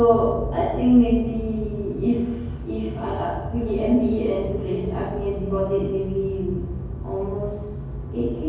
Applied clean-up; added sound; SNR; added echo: none; none; none; reverberation time 1.3 s.